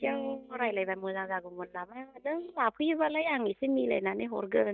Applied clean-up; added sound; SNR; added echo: neural mask model DeepFilterNet 3.